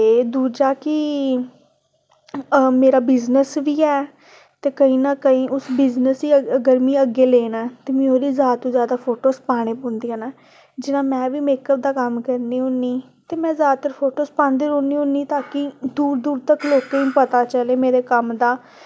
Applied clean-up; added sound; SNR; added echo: none; none; none; none.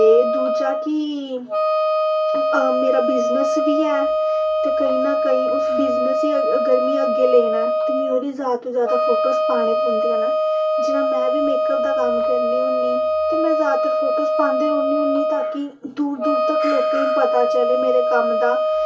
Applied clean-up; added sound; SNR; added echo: none; Wind instrument, woodwind instrument; -4 dB; reverberation time 0.2 s.